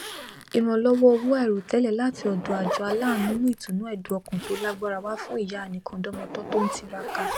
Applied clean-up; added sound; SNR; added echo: none; Zipper (clothing); 10 dB; none.